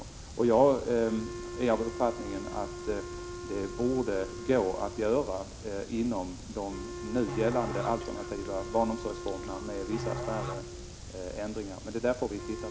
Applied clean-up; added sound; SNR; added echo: none; Musical instrument + Wind instrument, woodwind instrument; 10 dB; none.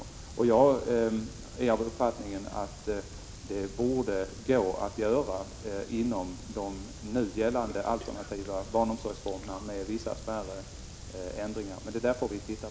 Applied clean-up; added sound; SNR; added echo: none; none; none; none.